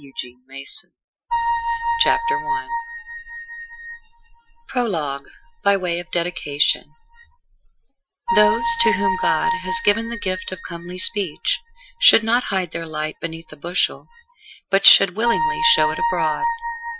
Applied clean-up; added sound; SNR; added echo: classical method Wiener filter.